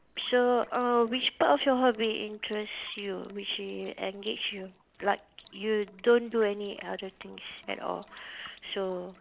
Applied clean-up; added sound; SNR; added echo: neural separator model SepFormer DNS4.